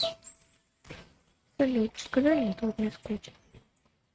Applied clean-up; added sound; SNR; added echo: neural mask model RNNoise.